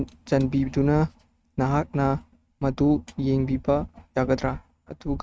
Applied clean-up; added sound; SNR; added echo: neural mask model RNNoise.